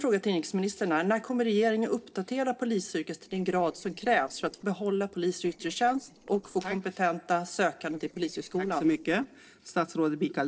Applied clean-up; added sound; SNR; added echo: neural separator model SepFormer DNS4.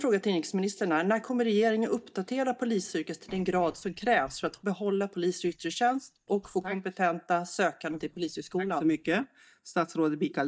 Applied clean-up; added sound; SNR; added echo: neural mask model DeepFilterNet 3.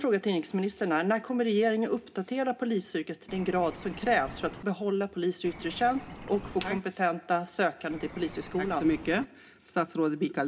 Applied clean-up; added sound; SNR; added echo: none; Bird; 14 dB; reverberation time 0.3 s.